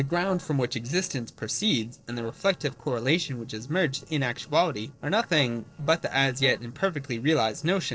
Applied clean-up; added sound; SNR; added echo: neural separator model SepFormer DNS4.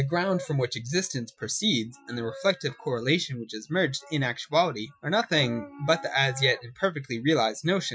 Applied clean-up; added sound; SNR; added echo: classical method Wiener filter.